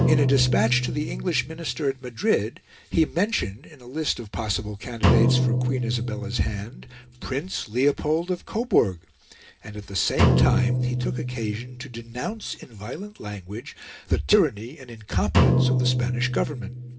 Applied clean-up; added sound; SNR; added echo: none; Drum; 0 dB; reverberation time 0.3 s.